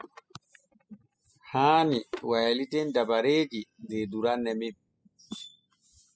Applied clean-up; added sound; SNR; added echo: classical method spectral subtraction.